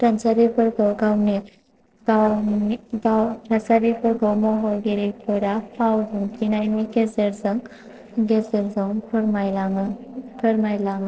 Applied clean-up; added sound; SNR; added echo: neural separator model SepFormer DNS4.